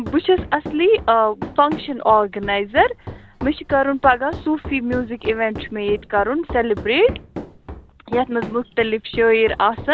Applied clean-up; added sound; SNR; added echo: none; Run; 14 dB; none.